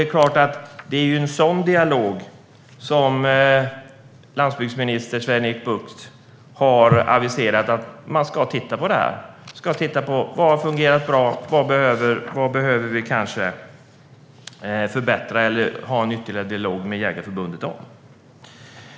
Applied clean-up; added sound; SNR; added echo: none; none; none; none.